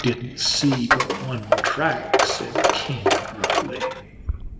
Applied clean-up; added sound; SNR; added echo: none; Coin (dropping); -3 dB; reverberation time 2.8 s.